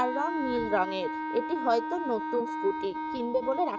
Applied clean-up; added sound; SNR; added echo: neural mask model RNNoise.